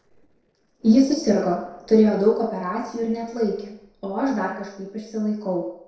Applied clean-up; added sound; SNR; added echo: neural separator model SepFormer DNS4.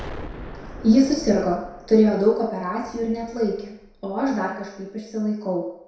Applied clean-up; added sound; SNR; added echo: none; Explosion; 17 dB; reverberation time 0.7 s.